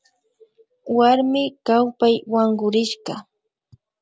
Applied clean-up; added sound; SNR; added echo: none; none; none; none.